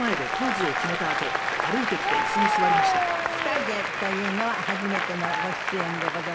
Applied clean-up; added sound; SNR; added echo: none; Applause; -5 dB; none.